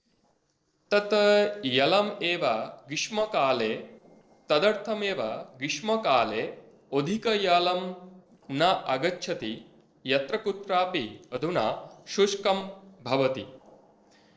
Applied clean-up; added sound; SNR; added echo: neural separator model SepFormer DNS4.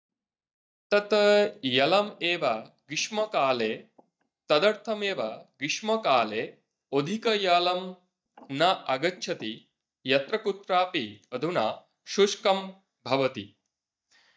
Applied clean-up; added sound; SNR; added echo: neural mask model DeepFilterNet 3.